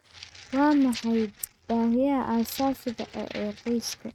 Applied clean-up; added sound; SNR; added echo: neural mask model RNNoise.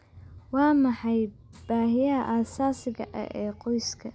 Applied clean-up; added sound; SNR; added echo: none; none; none; none.